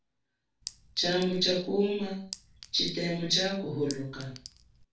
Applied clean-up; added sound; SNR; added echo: none; Chink, clink; 16 dB; reverberation time 0.3 s.